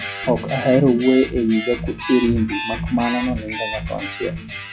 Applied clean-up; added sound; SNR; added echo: classical method log-MMSE.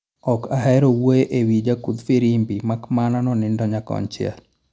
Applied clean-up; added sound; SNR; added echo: none; none; none; none.